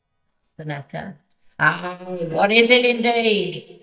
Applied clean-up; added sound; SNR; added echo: neural mask model DeepFilterNet 3.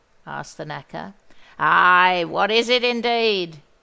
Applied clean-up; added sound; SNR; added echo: none; none; none; none.